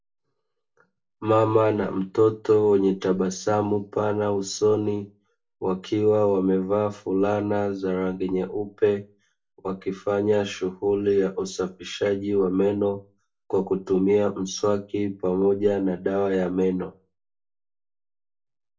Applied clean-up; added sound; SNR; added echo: none; none; none; reverberation time 0.2 s.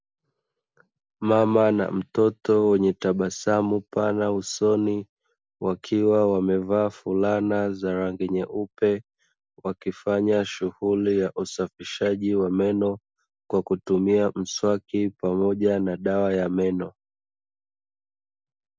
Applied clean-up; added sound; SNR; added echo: none; none; none; none.